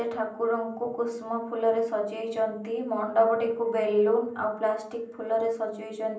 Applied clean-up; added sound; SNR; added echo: none; none; none; reverberation time 0.6 s.